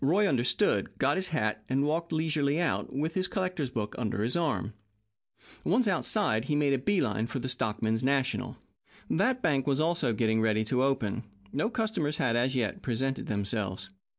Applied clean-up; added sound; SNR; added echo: none; none; none; none.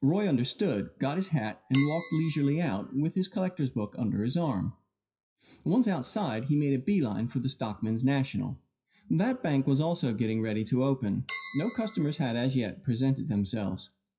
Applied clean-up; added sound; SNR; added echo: classical method WPE with log-MMSE.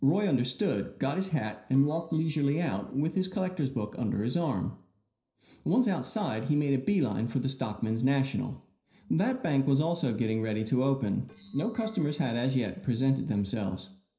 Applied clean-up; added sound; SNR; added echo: neural separator model SepFormer DNS4.